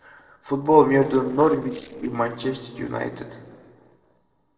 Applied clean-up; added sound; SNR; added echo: neural separator model SepFormer DNS4.